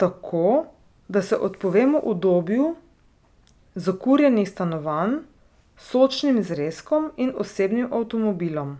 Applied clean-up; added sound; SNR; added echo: none; none; none; none.